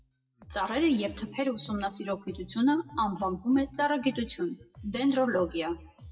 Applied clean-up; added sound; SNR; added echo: classical method WPE with log-MMSE.